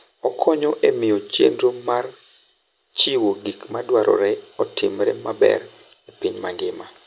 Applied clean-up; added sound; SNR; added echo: none; none; none; none.